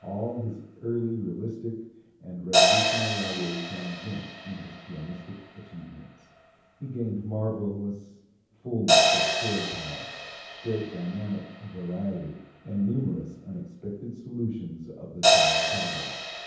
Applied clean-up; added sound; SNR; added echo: none; Crash cymbal; -4 dB; reverberation time 0.9 s.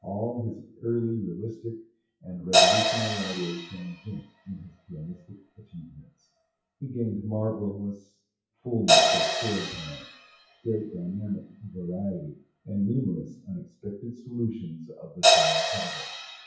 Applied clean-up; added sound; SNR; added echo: classical method WPE with log-MMSE.